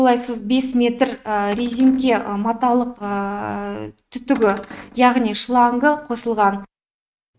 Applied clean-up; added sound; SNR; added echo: neural mask model RNNoise.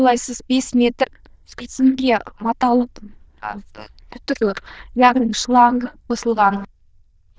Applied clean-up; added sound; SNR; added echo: neural diffusion model UNIVERSE++.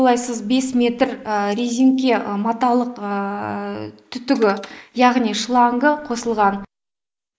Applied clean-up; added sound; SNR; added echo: neural mask model Resemble Enhance denoiser.